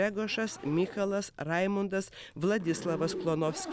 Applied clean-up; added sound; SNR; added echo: none; Zipper (clothing); 13 dB; none.